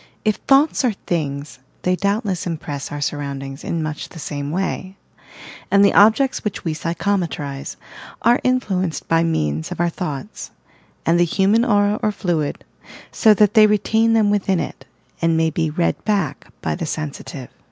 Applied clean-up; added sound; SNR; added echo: none; none; none; none.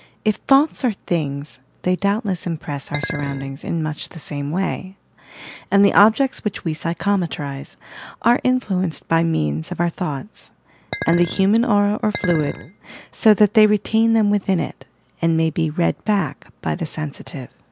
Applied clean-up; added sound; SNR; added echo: none; Chink, clink; 10 dB; none.